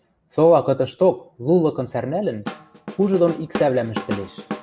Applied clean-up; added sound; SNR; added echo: none; Drum / Drum kit; 11 dB; none.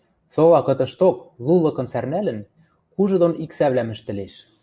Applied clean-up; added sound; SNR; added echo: none; none; none; none.